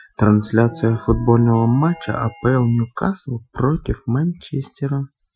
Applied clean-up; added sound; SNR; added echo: classical method Wiener filter.